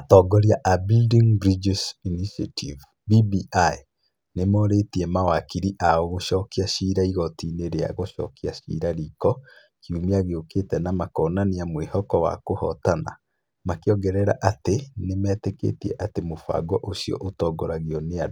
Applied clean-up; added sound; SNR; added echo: none; none; none; none.